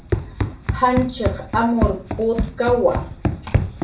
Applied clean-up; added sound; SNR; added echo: none; Run; 2 dB; reverberation time 0.3 s.